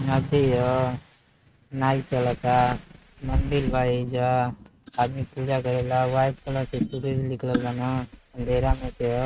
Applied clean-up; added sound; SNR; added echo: neural mask model RNNoise.